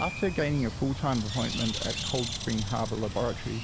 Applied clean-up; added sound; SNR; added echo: none; Bird; 5 dB; none.